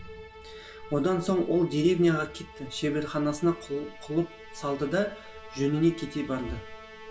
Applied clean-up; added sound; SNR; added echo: none; Musical instrument; 18 dB; reverberation time 0.1 s.